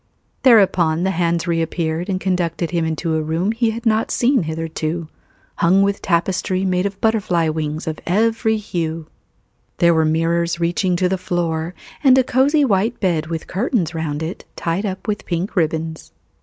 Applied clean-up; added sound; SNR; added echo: none; none; none; none.